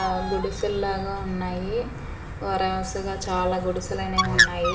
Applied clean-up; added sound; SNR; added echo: none; Bird; 1 dB; reverberation time 1.3 s.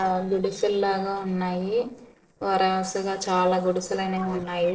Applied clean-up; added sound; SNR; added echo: neural separator model SepFormer DNS4.